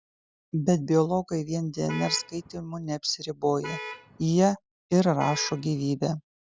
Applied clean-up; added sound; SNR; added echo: none; Vehicle horn, car horn, honking; 13 dB; none.